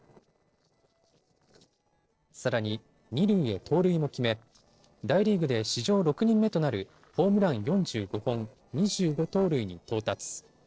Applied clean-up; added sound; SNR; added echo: neural separator model SepFormer DNS4.